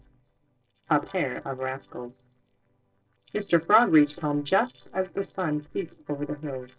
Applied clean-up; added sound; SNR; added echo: neural separator model SepFormer DNS4.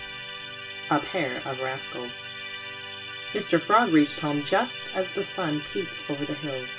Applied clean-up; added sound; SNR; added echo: none; Musical instrument; 8 dB; reverberation time 0.2 s.